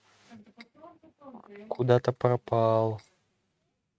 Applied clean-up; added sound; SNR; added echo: neural mask model RNNoise.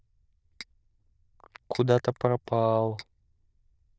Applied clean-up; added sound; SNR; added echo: neural diffusion model UNIVERSE++.